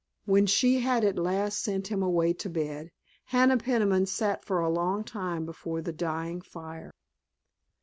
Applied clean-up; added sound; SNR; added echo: none; none; none; none.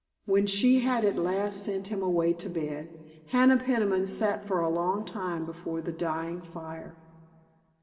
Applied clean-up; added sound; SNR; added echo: none; none; none; reverberation time 2.0 s.